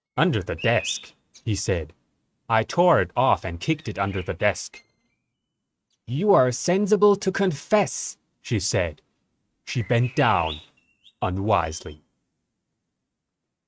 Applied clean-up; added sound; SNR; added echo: neural mask model RNNoise.